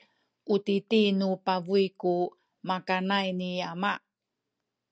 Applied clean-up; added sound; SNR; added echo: none; none; none; none.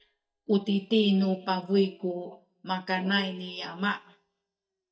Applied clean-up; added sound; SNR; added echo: neural mask model DeepFilterNet 3.